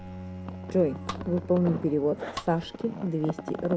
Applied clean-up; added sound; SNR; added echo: none; Domestic sounds, home sounds + Bowed string instrument; 13 dB; none.